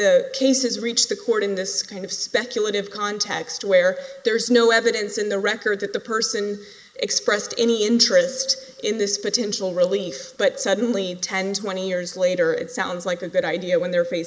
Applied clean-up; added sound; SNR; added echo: neural mask model Resemble Enhance denoiser.